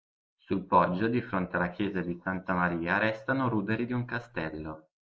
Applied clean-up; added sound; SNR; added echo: neural mask model Resemble Enhance denoiser.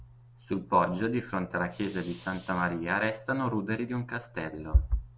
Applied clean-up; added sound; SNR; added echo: none; Fire; 19 dB; none.